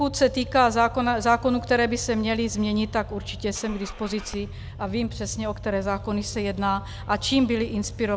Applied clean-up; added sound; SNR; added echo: none; Engine starting / Car; 12 dB; none.